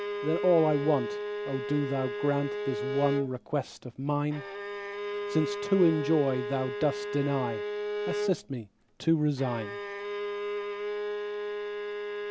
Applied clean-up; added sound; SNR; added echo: none; Bowed string instrument; 4 dB; none.